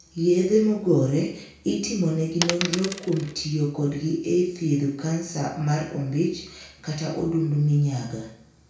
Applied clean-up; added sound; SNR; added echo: none; Coin (dropping); 6 dB; reverberation time 0.5 s.